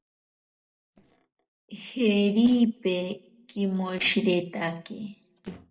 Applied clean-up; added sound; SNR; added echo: neural separator model SepFormer DNS4.